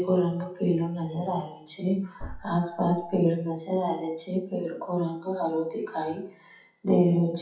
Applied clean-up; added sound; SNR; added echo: classical method WPE with log-MMSE.